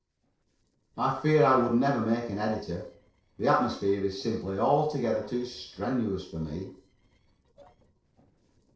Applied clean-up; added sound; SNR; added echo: neural separator model SepFormer DNS4.